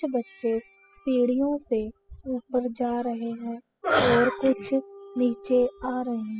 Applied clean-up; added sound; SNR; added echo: classical method spectral subtraction.